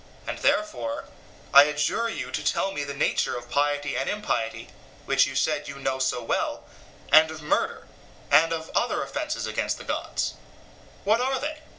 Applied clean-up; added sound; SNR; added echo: none; none; none; none.